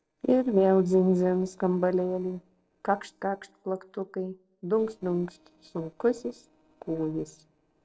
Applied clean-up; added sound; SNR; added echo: neural separator model SepFormer DNS4.